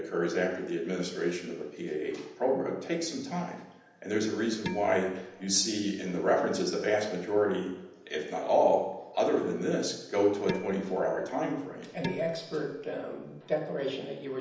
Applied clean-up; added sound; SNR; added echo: none; Dishes, pots, and pans; 13 dB; reverberation time 0.9 s.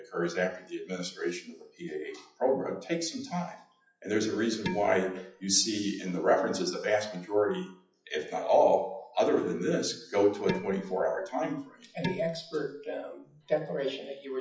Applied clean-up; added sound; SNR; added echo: classical method WPE with log-MMSE.